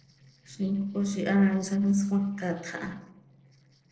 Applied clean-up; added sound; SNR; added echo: neural separator model SepFormer DNS4.